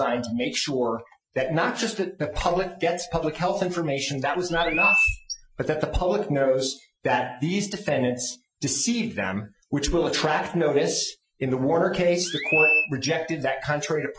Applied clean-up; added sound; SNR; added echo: classical method Wiener filter.